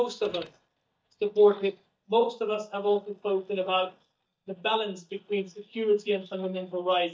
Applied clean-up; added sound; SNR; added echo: neural mask model DeepFilterNet 3.